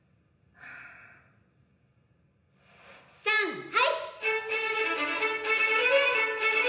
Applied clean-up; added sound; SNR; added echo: none; none; none; reverberation time 0.9 s.